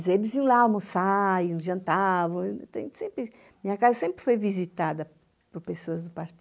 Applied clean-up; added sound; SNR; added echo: none; none; none; none.